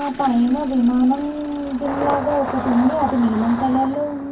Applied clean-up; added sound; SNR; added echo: none; Engine starting; 9 dB; reverberation time 0.3 s.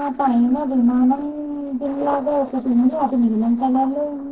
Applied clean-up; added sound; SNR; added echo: neural separator model SepFormer DNS4.